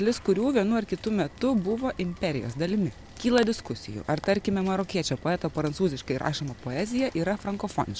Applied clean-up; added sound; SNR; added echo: none; Rain; 20 dB; none.